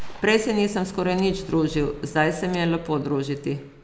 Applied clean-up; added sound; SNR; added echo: none; Gunshot, gunfire; 18 dB; none.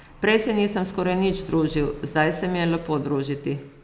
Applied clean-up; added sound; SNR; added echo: none; none; none; none.